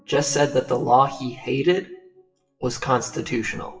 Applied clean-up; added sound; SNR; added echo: classical method WPE with log-MMSE.